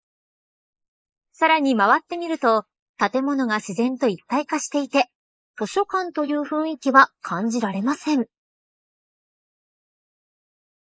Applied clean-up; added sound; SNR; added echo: neural mask model Resemble Enhance denoiser.